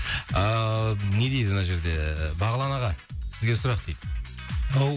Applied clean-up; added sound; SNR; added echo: none; none; none; none.